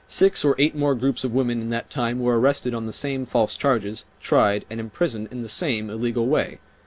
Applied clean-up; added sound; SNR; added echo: none; none; none; none.